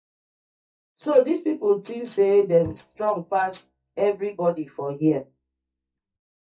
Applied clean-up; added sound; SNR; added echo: neural mask model DeepFilterNet 3.